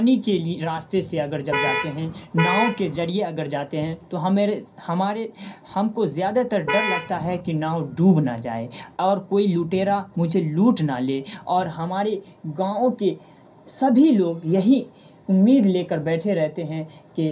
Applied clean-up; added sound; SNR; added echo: none; Vehicle horn, car horn, honking; 4 dB; reverberation time 0.3 s.